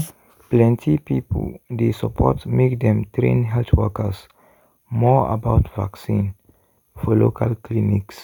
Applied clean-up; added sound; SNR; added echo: none; none; none; none.